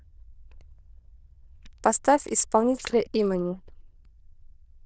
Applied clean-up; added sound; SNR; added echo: neural diffusion model UNIVERSE++.